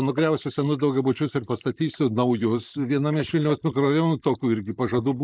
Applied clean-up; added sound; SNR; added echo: neural mask model Resemble Enhance denoiser.